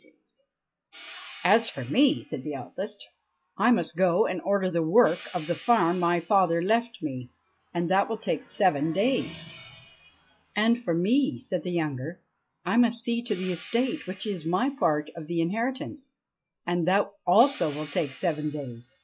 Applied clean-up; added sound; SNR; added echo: classical method log-MMSE.